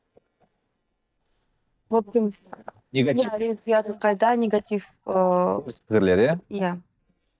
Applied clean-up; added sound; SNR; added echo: neural mask model DeepFilterNet 3.